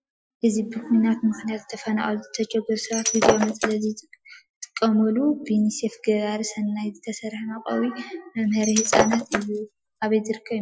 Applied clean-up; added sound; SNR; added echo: classical method Wiener filter.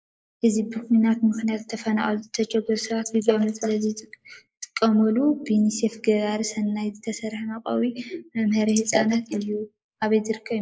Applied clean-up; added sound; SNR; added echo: neural mask model Resemble Enhance denoiser.